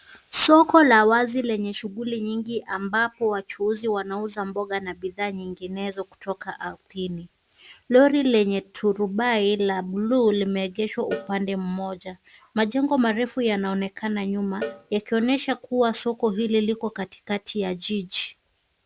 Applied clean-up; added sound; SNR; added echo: none; Cowbell; 17 dB; none.